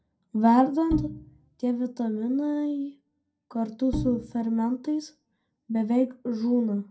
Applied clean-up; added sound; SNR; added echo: none; Bowed string instrument; 8 dB; reverberation time 0.2 s.